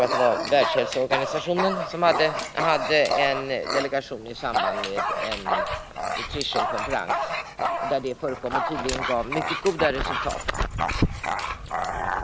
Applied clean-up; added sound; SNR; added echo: none; Dog; 1 dB; none.